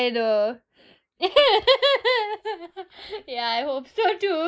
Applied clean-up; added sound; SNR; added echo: neural mask model Resemble Enhance denoiser.